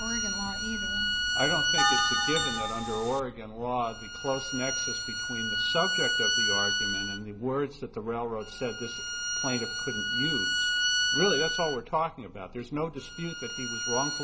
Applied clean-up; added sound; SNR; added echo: none; Bowed string instrument + Bell; -3 dB; none.